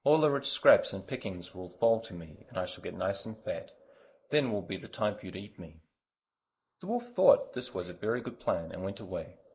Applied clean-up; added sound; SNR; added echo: neural mask model Resemble Enhance denoiser.